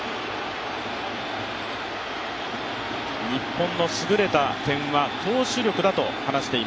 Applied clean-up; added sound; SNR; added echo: none; none; none; none.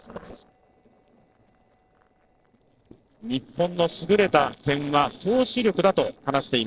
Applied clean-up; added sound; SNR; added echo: neural separator model SepFormer DNS4.